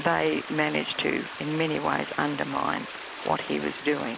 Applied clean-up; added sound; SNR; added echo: none; Stream; 11 dB; none.